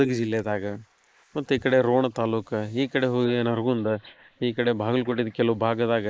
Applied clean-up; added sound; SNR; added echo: neural mask model Resemble Enhance denoiser.